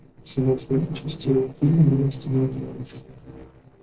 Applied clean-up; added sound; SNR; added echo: neural separator model SepFormer DNS4.